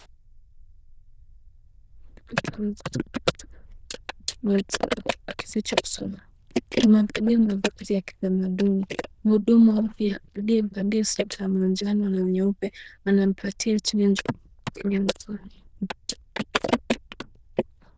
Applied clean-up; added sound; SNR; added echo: neural diffusion model UNIVERSE++.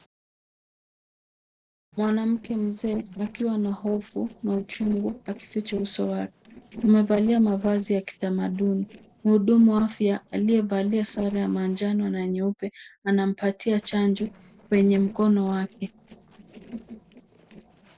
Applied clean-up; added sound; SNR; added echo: neural separator model SepFormer DNS4.